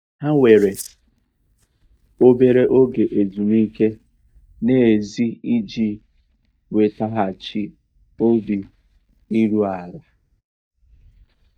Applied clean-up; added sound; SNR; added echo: neural mask model DeepFilterNet 3.